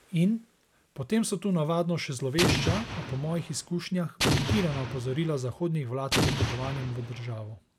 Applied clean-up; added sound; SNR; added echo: none; Explosion; 0 dB; none.